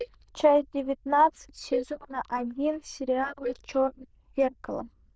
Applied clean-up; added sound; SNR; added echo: neural diffusion model UNIVERSE++.